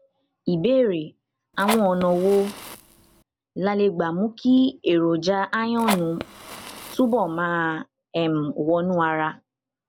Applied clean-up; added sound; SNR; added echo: none; Fire; 10 dB; none.